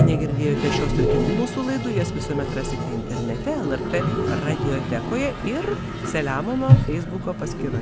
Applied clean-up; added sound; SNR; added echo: none; Toilet flush; -3 dB; none.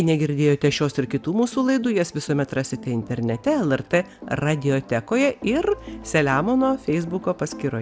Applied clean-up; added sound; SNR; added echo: none; none; none; none.